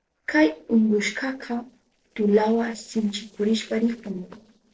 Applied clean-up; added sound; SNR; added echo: neural separator model SepFormer DNS4.